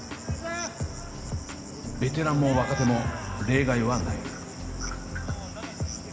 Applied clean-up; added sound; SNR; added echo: none; Cricket; 16 dB; reverberation time 2.5 s.